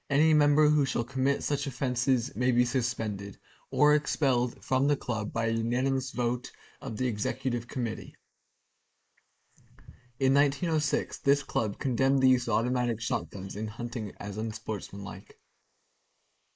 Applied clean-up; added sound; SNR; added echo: neural mask model Resemble Enhance denoiser.